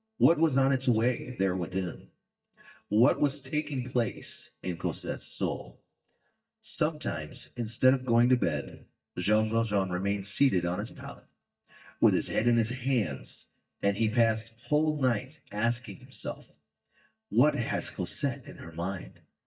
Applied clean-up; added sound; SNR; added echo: neural mask model DeepFilterNet 3.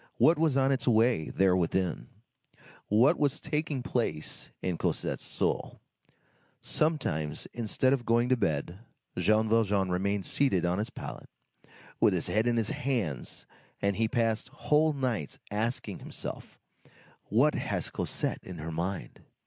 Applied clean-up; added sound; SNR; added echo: none; none; none; none.